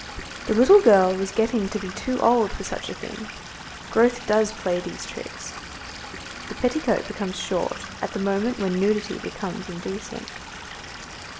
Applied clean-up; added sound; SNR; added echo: none; Stream / Liquid; 13 dB; reverberation time 0.8 s.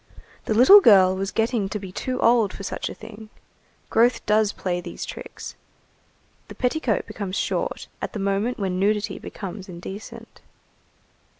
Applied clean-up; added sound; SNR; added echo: none; none; none; none.